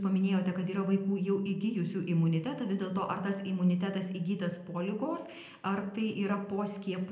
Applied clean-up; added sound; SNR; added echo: none; none; none; reverberation time 0.7 s.